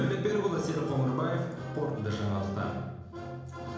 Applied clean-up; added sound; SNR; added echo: none; none; none; reverberation time 1.0 s.